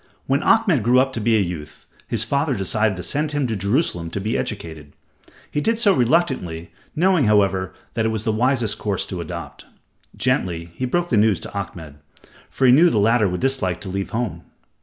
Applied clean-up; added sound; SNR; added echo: none; none; none; none.